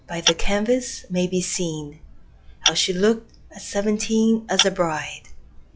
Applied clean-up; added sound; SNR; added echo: classical method log-MMSE.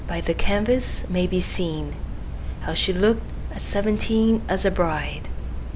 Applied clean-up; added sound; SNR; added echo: none; none; none; none.